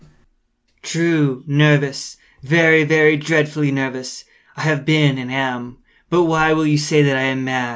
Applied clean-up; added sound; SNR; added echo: none; none; none; none.